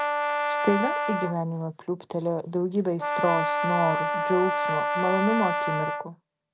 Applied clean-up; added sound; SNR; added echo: none; Brass instrument; 0 dB; none.